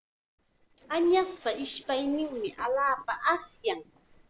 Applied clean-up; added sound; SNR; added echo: neural separator model SepFormer DNS4.